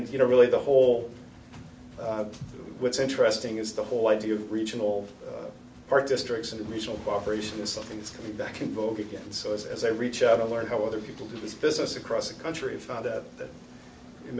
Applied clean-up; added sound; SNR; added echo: none; none; none; none.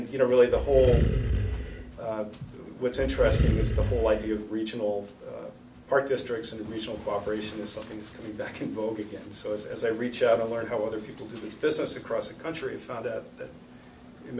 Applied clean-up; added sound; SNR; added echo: none; Animal; -2 dB; none.